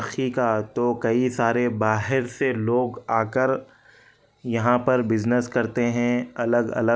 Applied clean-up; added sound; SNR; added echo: none; none; none; none.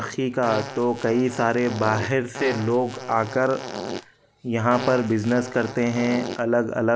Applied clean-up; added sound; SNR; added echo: none; Fart; 11 dB; none.